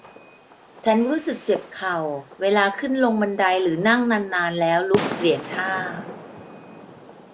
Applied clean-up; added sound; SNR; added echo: none; Fireworks; 13 dB; none.